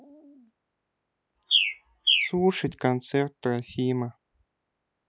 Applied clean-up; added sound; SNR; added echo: none; Bird; -2 dB; none.